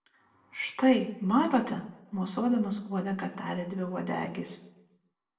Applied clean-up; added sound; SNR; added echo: none; none; none; reverberation time 0.6 s.